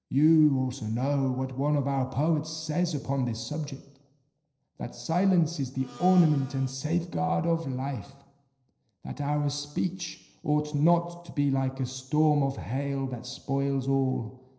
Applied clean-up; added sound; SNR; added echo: neural separator model SepFormer DNS4.